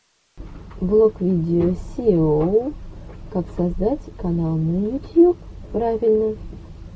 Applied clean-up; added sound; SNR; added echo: none; none; none; none.